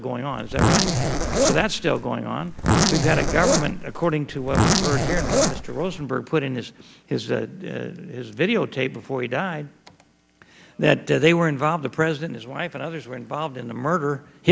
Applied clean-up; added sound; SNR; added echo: none; Zipper (clothing); -3 dB; none.